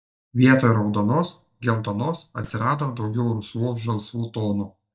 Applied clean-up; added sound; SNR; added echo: neural mask model DeepFilterNet 3.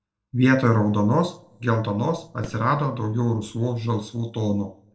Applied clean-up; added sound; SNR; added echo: neural separator model SepFormer DNS4.